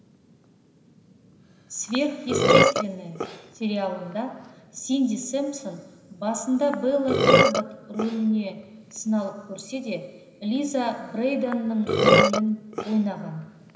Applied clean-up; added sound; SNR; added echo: none; Burping, eructation; -1 dB; reverberation time 2.0 s.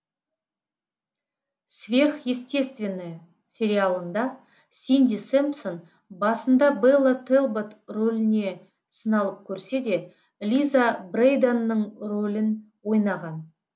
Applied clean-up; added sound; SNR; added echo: none; none; none; none.